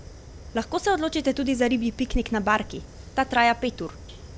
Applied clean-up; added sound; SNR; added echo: none; Fire; 16 dB; none.